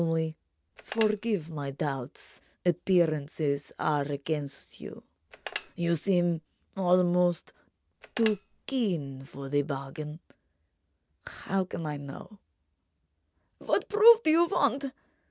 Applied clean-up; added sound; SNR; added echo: none; Telephone; 14 dB; none.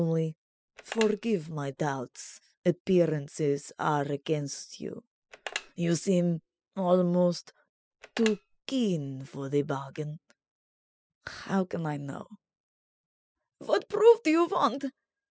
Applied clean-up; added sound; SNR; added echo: classical method spectral subtraction.